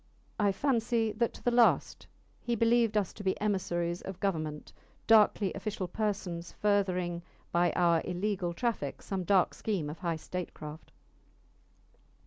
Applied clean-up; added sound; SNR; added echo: none; none; none; none.